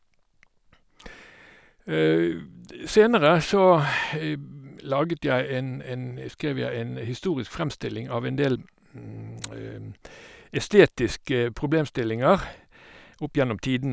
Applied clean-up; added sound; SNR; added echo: none; none; none; none.